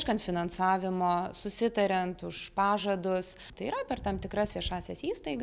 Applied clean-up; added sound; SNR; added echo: none; none; none; none.